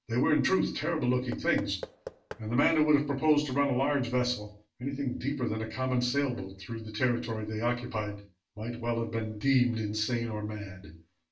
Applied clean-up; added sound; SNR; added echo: none; Knock / Wood; 17 dB; reverberation time 0.3 s.